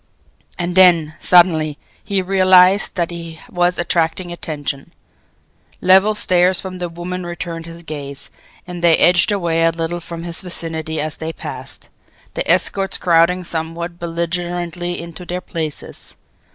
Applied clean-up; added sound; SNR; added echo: none; none; none; none.